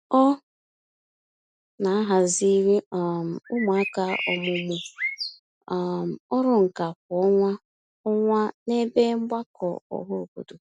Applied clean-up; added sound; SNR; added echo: none; Bird; 7 dB; none.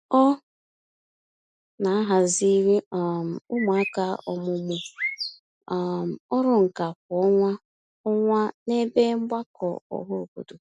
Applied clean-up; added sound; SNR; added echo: neural mask model Resemble Enhance denoiser.